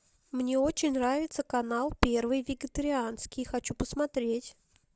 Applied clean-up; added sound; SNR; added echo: none; none; none; none.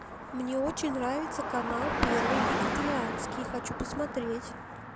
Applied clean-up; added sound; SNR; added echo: none; Car passing by; 0 dB; none.